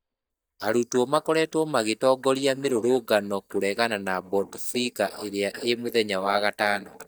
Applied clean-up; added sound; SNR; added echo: neural mask model DeepFilterNet 3.